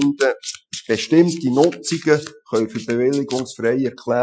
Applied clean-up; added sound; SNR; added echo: classical method Wiener filter.